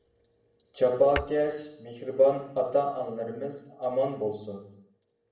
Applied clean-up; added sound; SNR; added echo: none; Tap / Hammer / Glass; 16 dB; reverberation time 0.7 s.